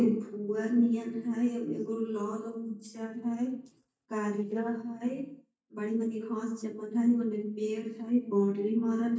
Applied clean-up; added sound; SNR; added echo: neural mask model DeepFilterNet 3.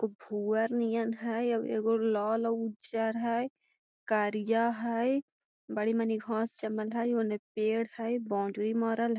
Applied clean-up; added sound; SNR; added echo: none; none; none; none.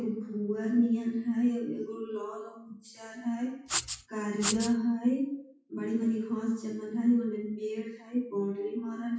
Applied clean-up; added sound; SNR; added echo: classical method WPE with log-MMSE.